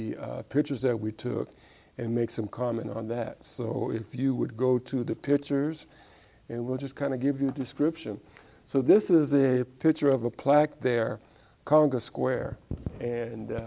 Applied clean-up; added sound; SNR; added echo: none; none; none; none.